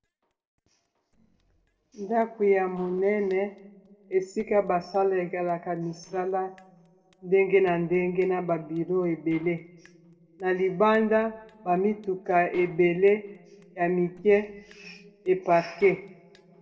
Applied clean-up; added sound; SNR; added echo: neural separator model SepFormer DNS4.